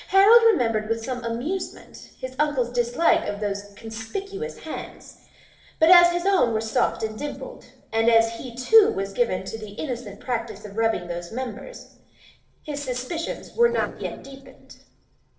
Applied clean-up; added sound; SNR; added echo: neural separator model SepFormer DNS4.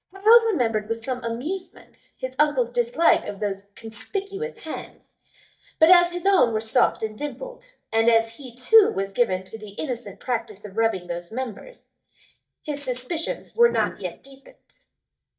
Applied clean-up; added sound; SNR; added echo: neural mask model DeepFilterNet 3.